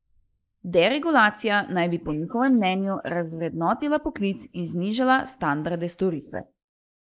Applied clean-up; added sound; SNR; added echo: neural mask model Resemble Enhance denoiser.